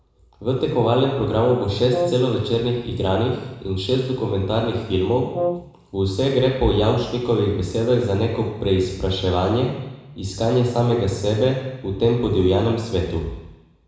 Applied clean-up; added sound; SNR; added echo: none; Brass instrument; 7 dB; reverberation time 1.0 s.